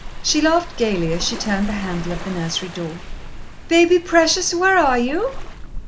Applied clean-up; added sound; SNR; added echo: none; Waves, surf; 10 dB; none.